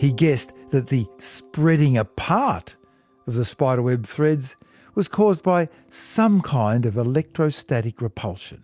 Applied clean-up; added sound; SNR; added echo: none; none; none; none.